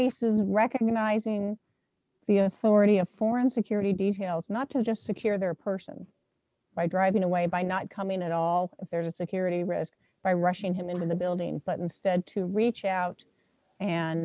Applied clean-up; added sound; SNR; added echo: none; none; none; none.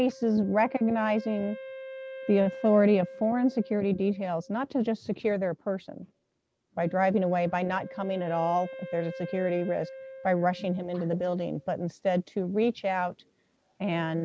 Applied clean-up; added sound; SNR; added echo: none; Wind instrument, woodwind instrument; 17 dB; none.